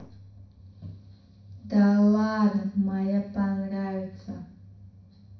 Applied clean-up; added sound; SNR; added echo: none; none; none; reverberation time 0.6 s.